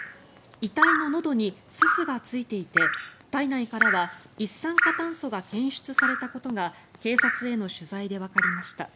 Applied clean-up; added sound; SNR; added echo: none; Drip; -2 dB; none.